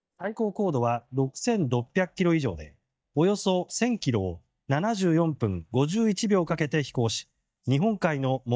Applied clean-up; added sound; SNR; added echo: neural mask model DeepFilterNet 3.